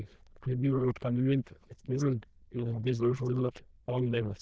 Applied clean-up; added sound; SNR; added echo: neural diffusion model UNIVERSE++.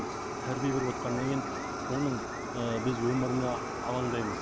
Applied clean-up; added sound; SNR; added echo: none; Fire; 3 dB; none.